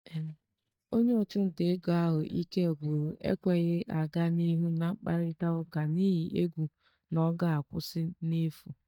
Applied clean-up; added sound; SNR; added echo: neural mask model DeepFilterNet 3.